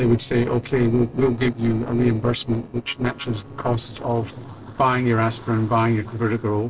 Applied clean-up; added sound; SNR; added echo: neural separator model SepFormer DNS4.